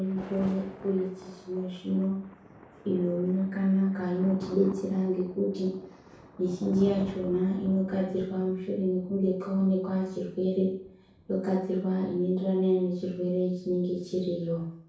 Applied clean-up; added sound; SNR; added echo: none; Thunder; 18 dB; reverberation time 0.6 s.